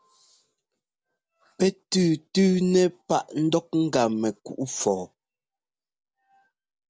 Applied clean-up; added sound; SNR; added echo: none; none; none; none.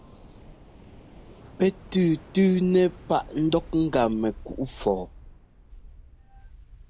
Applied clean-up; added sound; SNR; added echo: none; Waves, surf; 18 dB; none.